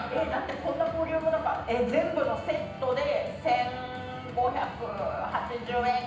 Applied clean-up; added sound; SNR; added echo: none; none; none; reverberation time 0.9 s.